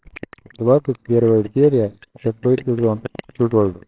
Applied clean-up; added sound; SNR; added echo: neural separator model SepFormer WHAMR!.